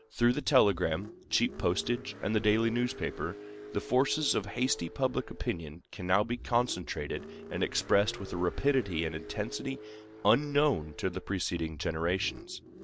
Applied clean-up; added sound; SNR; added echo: none; Car; 16 dB; none.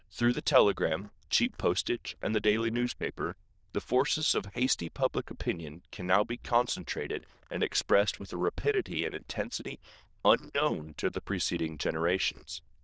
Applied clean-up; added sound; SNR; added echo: neural diffusion model UNIVERSE++.